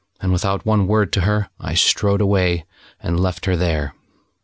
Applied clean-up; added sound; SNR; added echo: none; none; none; none.